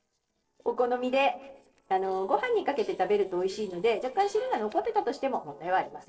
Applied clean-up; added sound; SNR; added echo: neural separator model SepFormer DNS4.